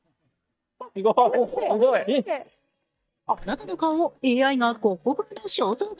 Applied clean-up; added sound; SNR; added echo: neural mask model DeepFilterNet 3.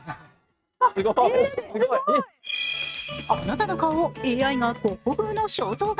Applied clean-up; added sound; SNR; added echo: neural mask model RNNoise.